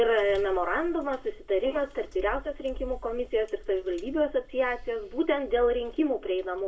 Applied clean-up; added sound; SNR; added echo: none; none; none; reverberation time 0.2 s.